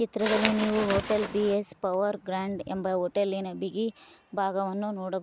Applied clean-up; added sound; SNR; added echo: none; Bird + Tap / Glass; 3 dB; none.